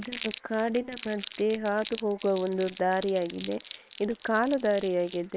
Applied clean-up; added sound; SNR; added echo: neural separator model SepFormer WHAM!.